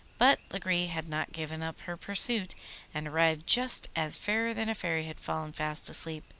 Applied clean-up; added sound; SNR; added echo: none; none; none; none.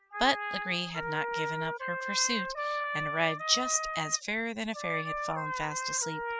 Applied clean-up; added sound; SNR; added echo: classical method spectral subtraction.